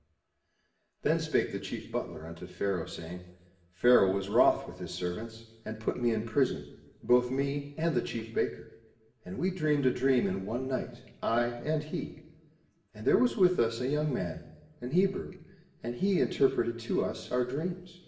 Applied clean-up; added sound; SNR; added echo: none; none; none; reverberation time 1.0 s.